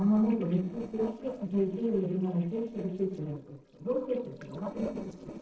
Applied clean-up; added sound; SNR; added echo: neural separator model SepFormer DNS4.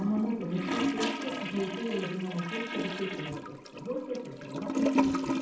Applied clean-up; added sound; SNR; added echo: none; Toilet flush / Gurgling; -1 dB; reverberation time 0.8 s.